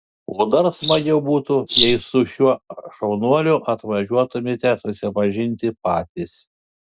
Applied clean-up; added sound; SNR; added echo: neural mask model Resemble Enhance denoiser.